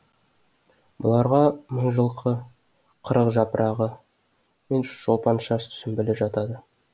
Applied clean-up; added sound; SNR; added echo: none; none; none; none.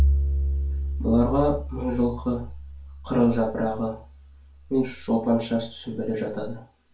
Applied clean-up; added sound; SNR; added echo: none; Bowed string instrument; 3 dB; reverberation time 0.3 s.